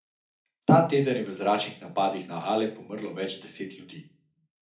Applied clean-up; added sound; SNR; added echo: none; none; none; reverberation time 0.4 s.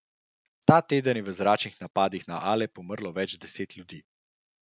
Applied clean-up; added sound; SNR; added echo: none; none; none; none.